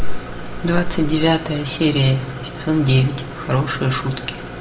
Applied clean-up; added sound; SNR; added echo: none; Idling; 13 dB; reverberation time 1.2 s.